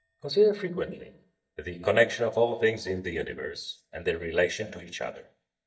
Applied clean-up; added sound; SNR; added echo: neural mask model DeepFilterNet 3.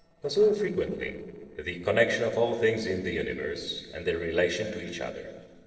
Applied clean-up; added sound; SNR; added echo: neural separator model SepFormer DNS4.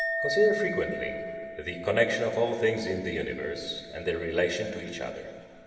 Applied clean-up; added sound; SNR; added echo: none; Chink, clink; 8 dB; reverberation time 2.7 s.